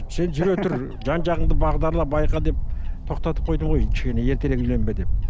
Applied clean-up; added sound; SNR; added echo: none; Wind / Bird; -3 dB; none.